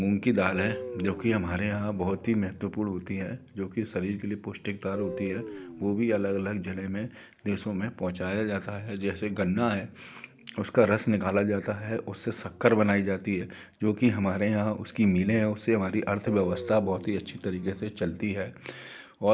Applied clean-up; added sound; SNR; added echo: none; Guitar; 12 dB; none.